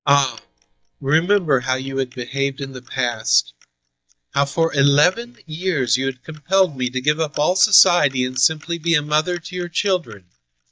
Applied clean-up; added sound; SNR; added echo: neural mask model DeepFilterNet 3.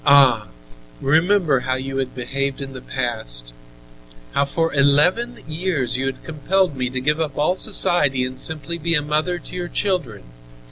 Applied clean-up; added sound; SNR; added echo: none; none; none; none.